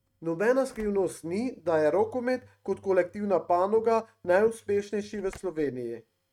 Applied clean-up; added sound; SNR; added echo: neural mask model RNNoise.